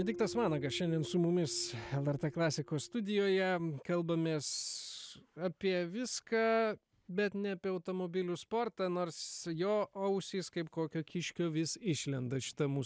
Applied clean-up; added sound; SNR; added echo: none; none; none; none.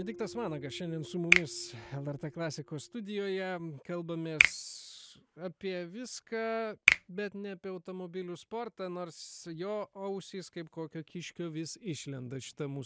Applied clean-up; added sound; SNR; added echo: none; Finger snapping; -4 dB; none.